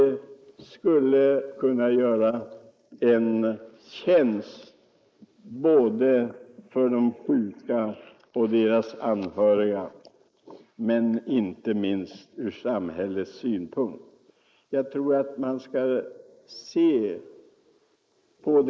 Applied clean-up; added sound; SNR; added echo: neural mask model Resemble Enhance denoiser.